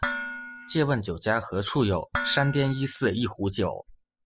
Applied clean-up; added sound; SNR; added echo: classical method spectral subtraction.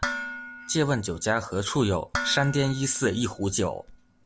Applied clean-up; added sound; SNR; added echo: none; Dishes, pots, and pans; 10 dB; none.